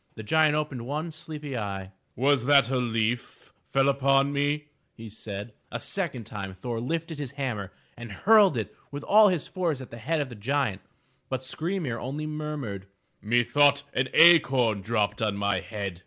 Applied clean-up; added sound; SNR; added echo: none; none; none; none.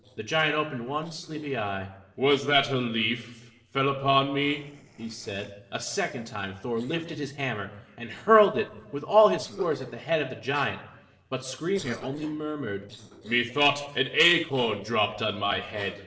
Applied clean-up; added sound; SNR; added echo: neural separator model SepFormer DNS4.